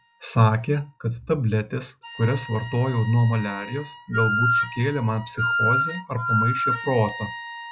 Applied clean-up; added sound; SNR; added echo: classical method log-MMSE.